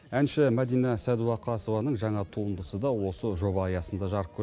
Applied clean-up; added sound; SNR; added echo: none; none; none; none.